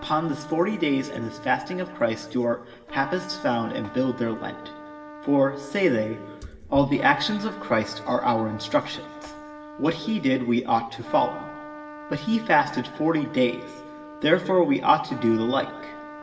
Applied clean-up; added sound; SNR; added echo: none; Trumpet; 15 dB; reverberation time 1.3 s.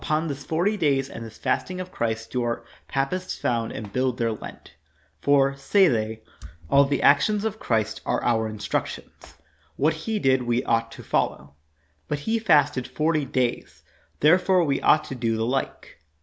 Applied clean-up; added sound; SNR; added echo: none; none; none; none.